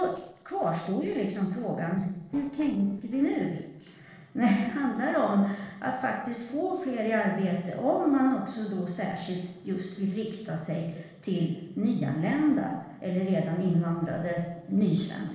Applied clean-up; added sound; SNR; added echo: neural separator model SepFormer DNS4.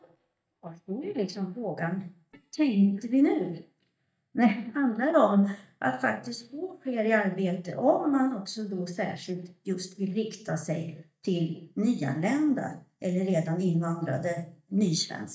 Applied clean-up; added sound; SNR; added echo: neural mask model DeepFilterNet 3.